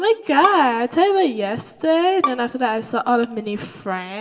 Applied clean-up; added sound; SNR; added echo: none; Bowed string instrument; 11 dB; reverberation time 1.1 s.